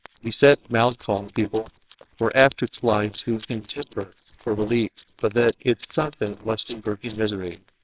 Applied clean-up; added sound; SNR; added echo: neural separator model SepFormer WHAMR!.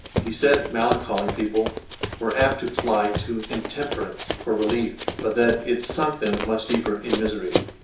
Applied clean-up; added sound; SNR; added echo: none; Run; 6 dB; reverberation time 0.6 s.